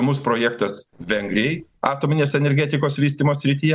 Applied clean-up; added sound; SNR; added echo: neural separator model SepFormer DNS4.